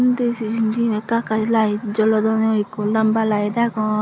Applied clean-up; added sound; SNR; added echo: none; none; none; none.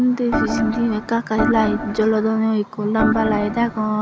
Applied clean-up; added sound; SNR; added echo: none; Organ; 5 dB; none.